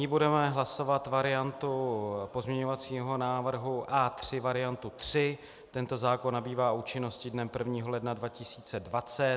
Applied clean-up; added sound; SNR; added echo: none; none; none; none.